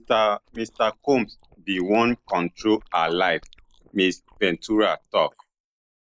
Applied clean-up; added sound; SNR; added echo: neural mask model Resemble Enhance denoiser.